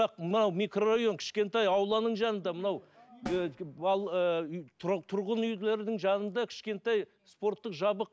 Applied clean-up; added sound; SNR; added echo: none; Snare drum; 17 dB; none.